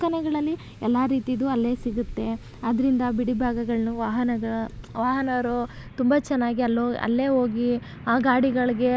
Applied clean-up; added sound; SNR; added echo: none; none; none; none.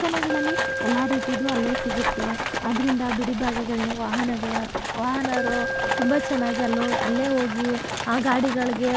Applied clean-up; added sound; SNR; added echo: none; Alarm + Livestock, farm animals, working animals; 3 dB; none.